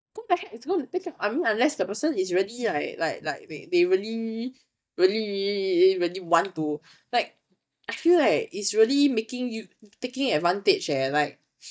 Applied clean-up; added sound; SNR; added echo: neural mask model DeepFilterNet 3.